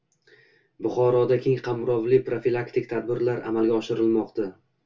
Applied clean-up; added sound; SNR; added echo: none; none; none; reverberation time 0.1 s.